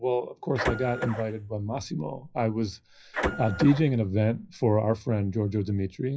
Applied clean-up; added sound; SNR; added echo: classical method WPE with log-MMSE.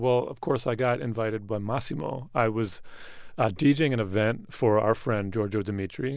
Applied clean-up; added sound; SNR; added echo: none; none; none; none.